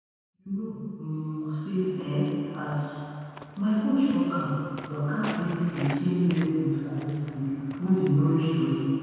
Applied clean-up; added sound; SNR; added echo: none; Walk, footsteps; 18 dB; reverberation time 2.1 s.